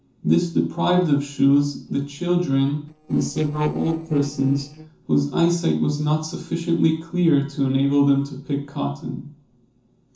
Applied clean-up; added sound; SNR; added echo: neural separator model SepFormer DNS4.